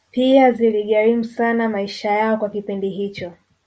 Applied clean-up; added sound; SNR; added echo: none; none; none; none.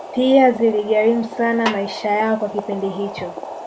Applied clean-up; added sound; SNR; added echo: none; Boiling + Snare drum; 11 dB; none.